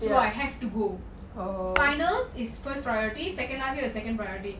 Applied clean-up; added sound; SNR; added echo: none; Tap / Glass; 9 dB; none.